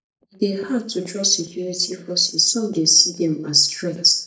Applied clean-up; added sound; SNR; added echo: neural mask model DeepFilterNet 3.